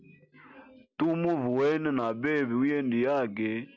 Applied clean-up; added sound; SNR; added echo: none; none; none; none.